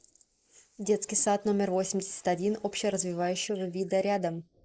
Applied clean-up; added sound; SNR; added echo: neural mask model Resemble Enhance denoiser.